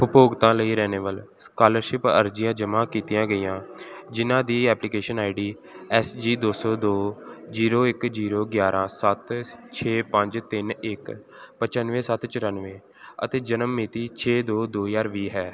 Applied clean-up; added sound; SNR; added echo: none; none; none; none.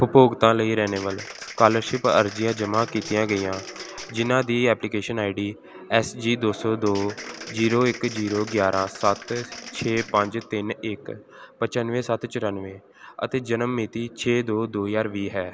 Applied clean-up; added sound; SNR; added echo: none; Applause; 15 dB; none.